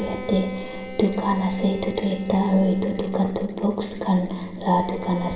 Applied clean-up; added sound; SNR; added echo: none; Bowed string instrument; 17 dB; reverberation time 0.8 s.